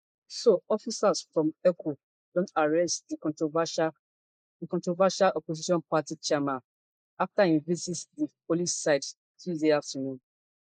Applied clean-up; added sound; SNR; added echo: neural mask model Resemble Enhance denoiser.